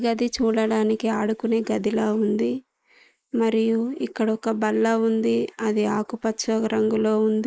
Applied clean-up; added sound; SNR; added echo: neural mask model Resemble Enhance denoiser.